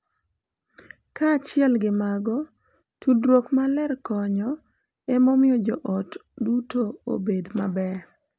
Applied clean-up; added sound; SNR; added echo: none; none; none; none.